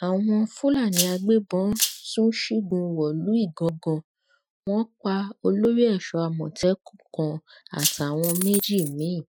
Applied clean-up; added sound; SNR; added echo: classical method Wiener filter.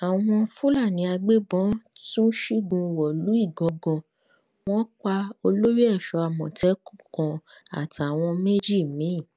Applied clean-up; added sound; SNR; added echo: none; none; none; none.